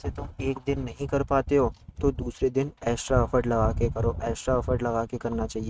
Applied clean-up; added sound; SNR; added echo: neural mask model RNNoise.